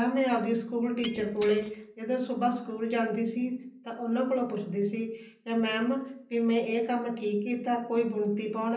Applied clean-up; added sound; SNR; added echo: none; Shatter; 19 dB; reverberation time 0.6 s.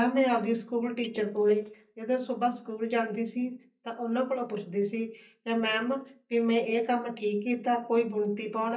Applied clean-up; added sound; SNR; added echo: neural mask model DeepFilterNet 3.